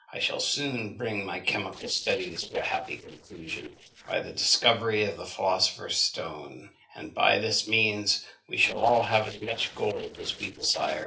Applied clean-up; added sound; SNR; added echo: neural separator model SepFormer DNS4.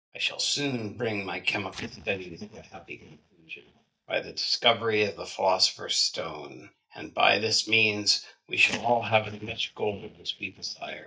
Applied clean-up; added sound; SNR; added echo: neural mask model DeepFilterNet 3.